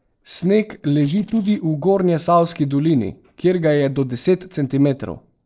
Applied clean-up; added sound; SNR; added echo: neural separator model SepFormer DNS4.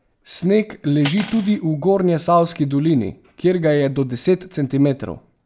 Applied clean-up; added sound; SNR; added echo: none; Cutlery, silverware; 18 dB; none.